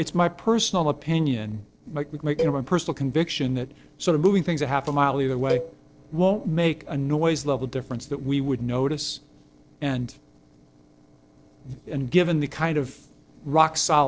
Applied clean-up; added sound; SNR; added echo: neural separator model SepFormer DNS4.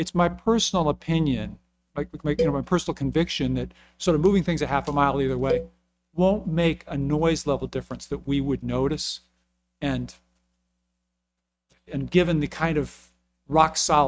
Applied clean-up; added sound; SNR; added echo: neural mask model RNNoise.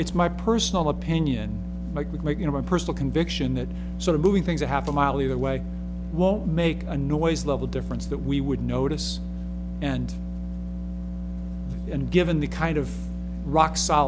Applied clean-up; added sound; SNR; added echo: none; none; none; none.